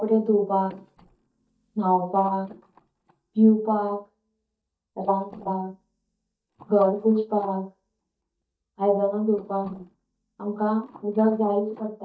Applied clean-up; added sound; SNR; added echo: neural mask model DeepFilterNet 3.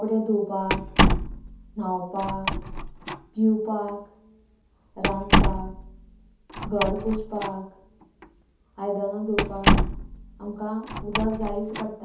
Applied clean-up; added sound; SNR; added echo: none; Slam; -3 dB; reverberation time 0.6 s.